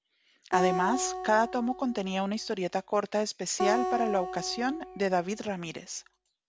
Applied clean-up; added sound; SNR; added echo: none; Acoustic guitar; 5 dB; none.